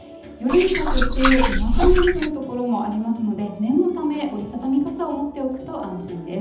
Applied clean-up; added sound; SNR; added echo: none; Liquid; -4 dB; reverberation time 0.8 s.